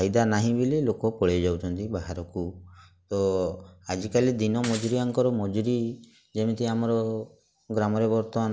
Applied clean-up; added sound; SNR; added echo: none; Shatter / Crushing; 16 dB; none.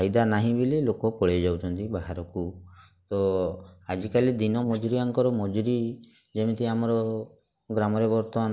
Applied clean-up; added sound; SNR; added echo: neural mask model Resemble Enhance denoiser.